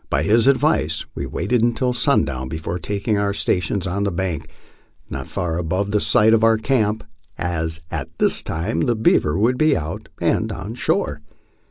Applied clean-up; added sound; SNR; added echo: none; none; none; none.